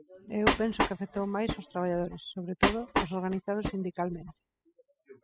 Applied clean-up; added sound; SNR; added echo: classical method spectral subtraction.